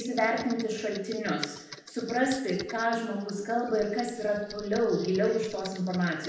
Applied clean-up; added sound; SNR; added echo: none; Computer keyboard; 16 dB; reverberation time 0.8 s.